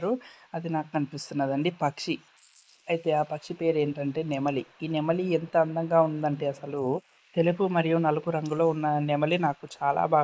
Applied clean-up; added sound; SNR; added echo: neural mask model Resemble Enhance denoiser.